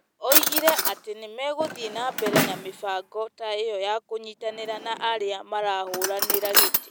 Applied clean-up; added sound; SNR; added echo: none; Drawer open or close; -1 dB; none.